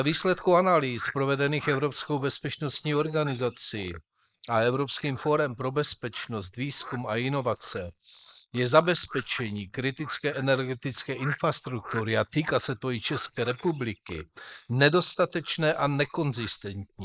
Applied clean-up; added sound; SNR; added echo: neural mask model Resemble Enhance denoiser.